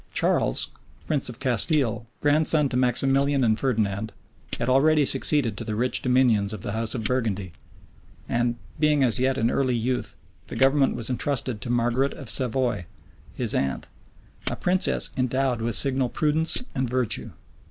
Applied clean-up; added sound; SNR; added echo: neural mask model Resemble Enhance denoiser.